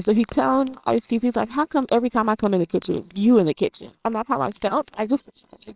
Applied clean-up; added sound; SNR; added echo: neural separator model SepFormer WHAMR!.